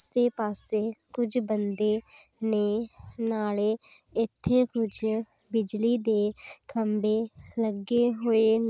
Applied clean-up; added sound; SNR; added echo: none; none; none; none.